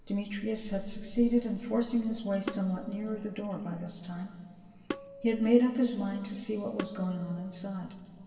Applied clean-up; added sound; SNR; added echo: none; Tabla; 12 dB; reverberation time 2.3 s.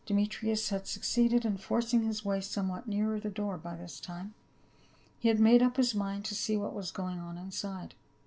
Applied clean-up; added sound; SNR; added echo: none; none; none; none.